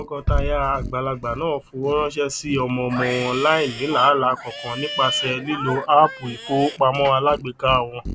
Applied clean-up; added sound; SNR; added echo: none; Bass drum + Livestock, farm animals, working animals; 9 dB; none.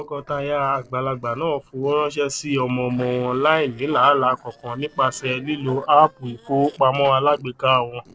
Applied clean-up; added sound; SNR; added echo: neural separator model SepFormer DNS4.